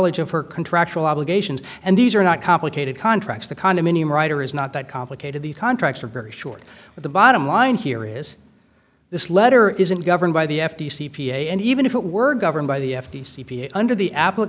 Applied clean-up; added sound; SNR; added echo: none; none; none; none.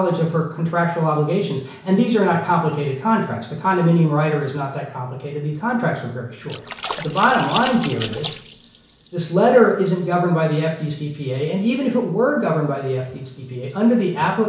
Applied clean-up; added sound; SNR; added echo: none; Splash, splatter; 13 dB; reverberation time 0.6 s.